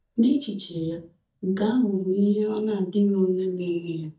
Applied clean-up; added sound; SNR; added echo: neural mask model DeepFilterNet 3.